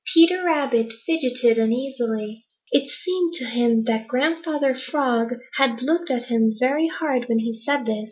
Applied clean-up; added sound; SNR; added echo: none; none; none; none.